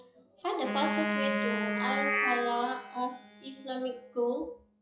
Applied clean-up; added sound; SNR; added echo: classical method log-MMSE.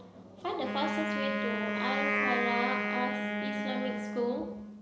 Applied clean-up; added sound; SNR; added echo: none; Wind instrument, woodwind instrument; -2 dB; none.